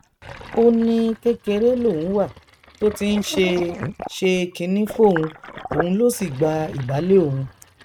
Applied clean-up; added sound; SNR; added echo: neural mask model RNNoise.